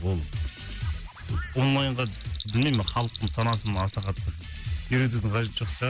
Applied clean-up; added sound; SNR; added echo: none; Bell; 13 dB; none.